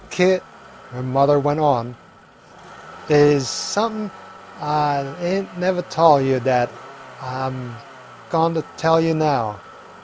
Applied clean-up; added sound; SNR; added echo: none; Motor vehicle (road); 19 dB; none.